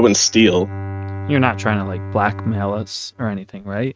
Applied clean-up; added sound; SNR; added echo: neural mask model RNNoise.